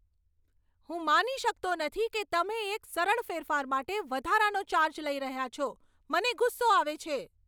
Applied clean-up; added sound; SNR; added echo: none; none; none; none.